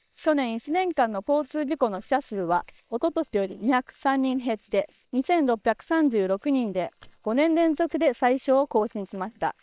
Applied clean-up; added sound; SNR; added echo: neural separator model SepFormer WHAM!.